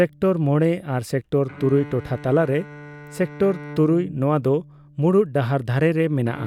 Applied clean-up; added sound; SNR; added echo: none; Bowed string instrument; 19 dB; none.